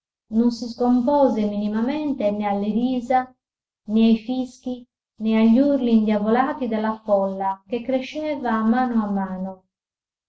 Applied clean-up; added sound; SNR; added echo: none; none; none; none.